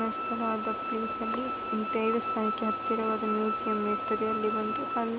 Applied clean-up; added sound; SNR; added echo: none; Wind instrument, woodwind instrument; 2 dB; none.